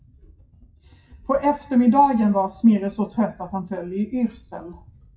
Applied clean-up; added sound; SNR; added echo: classical method WPE with log-MMSE.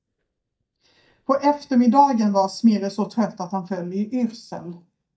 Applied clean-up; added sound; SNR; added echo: neural mask model DeepFilterNet 3.